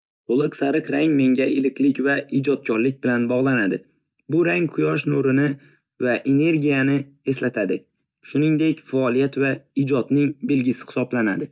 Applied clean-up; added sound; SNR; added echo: none; none; none; none.